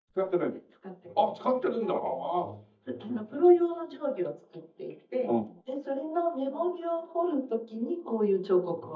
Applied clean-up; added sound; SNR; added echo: neural mask model DeepFilterNet 3.